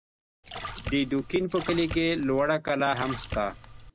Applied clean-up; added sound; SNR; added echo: none; Splash, splatter; 11 dB; none.